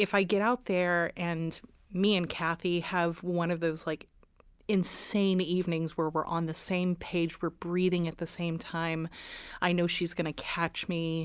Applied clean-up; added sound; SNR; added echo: none; none; none; none.